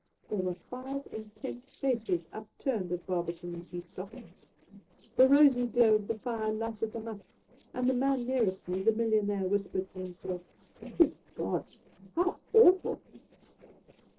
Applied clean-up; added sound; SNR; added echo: neural separator model SepFormer DNS4.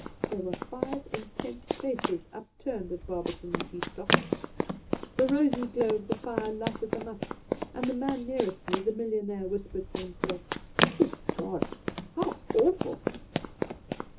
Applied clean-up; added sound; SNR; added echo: none; Run; 1 dB; reverberation time 0.2 s.